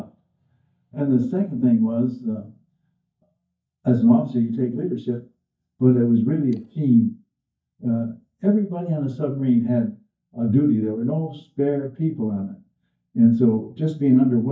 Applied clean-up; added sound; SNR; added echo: neural mask model DeepFilterNet 3.